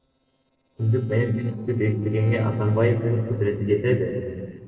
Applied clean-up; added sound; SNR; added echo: neural separator model SepFormer DNS4.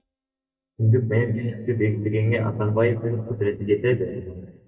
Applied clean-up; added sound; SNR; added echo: neural mask model DeepFilterNet 3.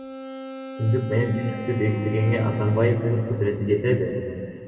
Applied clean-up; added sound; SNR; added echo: none; Wind instrument, woodwind instrument; 13 dB; reverberation time 2.5 s.